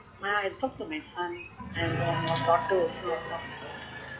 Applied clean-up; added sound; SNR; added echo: classical method log-MMSE.